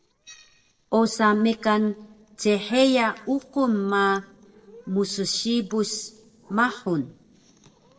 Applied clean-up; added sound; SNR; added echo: neural separator model SepFormer DNS4.